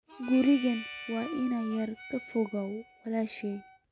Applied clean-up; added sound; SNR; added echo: none; Harmonica; 15 dB; none.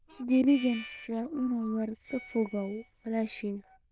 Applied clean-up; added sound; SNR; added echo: neural diffusion model UNIVERSE++.